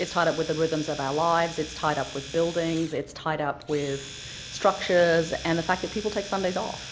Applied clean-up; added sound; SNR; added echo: none; Domestic sounds, home sounds; 14 dB; none.